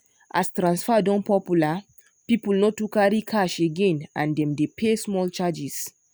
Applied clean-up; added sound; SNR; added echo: none; none; none; none.